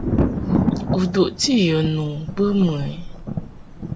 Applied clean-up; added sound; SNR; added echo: none; Thunder; 2 dB; none.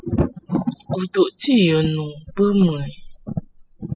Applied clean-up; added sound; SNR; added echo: classical method spectral subtraction.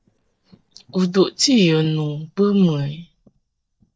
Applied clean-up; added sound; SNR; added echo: neural mask model DeepFilterNet 3.